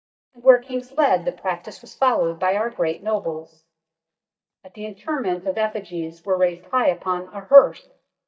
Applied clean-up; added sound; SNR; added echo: neural mask model DeepFilterNet 3.